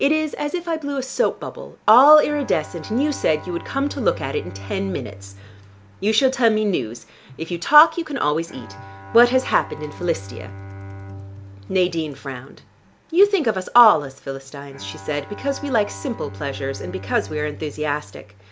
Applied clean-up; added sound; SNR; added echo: none; Bowed string instrument; 16 dB; none.